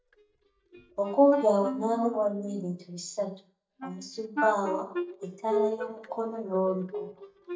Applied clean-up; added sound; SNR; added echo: neural mask model DeepFilterNet 3.